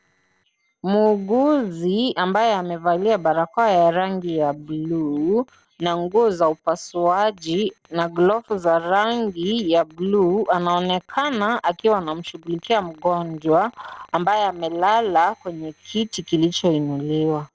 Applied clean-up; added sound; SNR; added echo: neural separator model SepFormer DNS4.